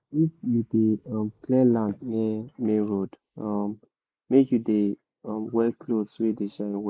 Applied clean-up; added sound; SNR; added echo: neural mask model Resemble Enhance denoiser.